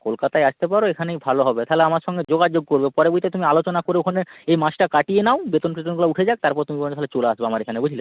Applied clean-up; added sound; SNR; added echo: none; none; none; none.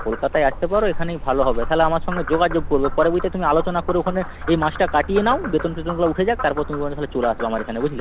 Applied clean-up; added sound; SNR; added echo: none; Frog; 7 dB; none.